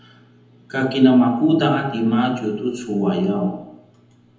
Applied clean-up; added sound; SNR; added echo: none; none; none; reverberation time 0.9 s.